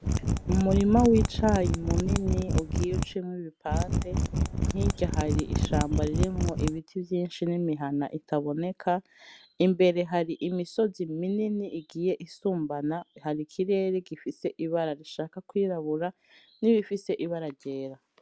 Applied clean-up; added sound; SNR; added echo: none; Mechanisms; -2 dB; none.